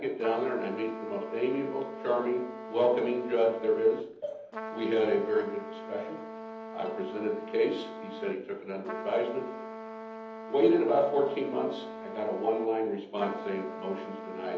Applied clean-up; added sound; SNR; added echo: none; Trumpet; 11 dB; reverberation time 0.8 s.